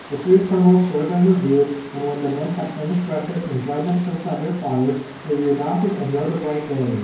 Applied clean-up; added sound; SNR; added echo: none; Water; 18 dB; reverberation time 0.9 s.